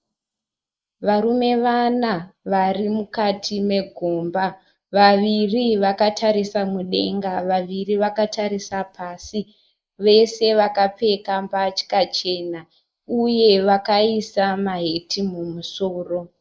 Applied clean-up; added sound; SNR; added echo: neural mask model Resemble Enhance denoiser.